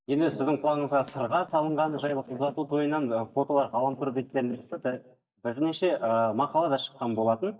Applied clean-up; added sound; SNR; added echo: neural mask model DeepFilterNet 3.